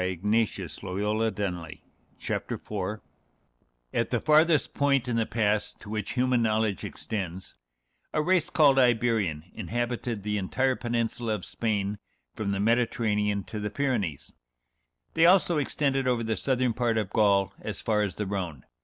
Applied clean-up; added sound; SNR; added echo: none; none; none; none.